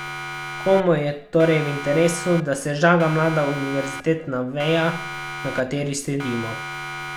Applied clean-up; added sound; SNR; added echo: none; Siren; 11 dB; none.